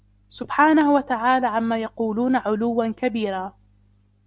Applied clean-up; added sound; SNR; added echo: none; none; none; none.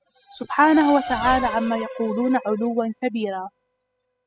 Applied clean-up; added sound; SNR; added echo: classical method spectral subtraction.